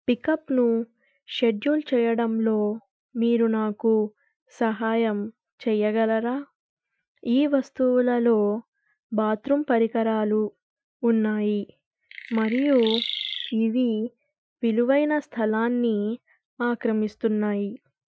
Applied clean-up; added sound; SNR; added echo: classical method Wiener filter.